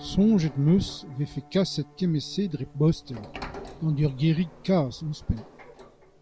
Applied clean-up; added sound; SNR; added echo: none; Sliding door + Piano; 19 dB; none.